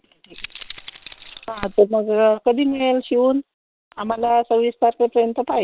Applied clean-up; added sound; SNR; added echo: neural separator model SepFormer WHAM!.